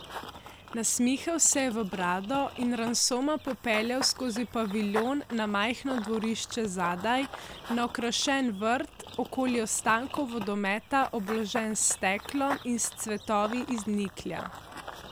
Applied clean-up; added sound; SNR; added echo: none; Run / Bird vocalization, bird call, bird song; 13 dB; none.